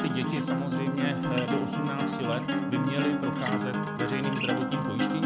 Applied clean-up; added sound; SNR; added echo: none; Acoustic guitar; -4 dB; none.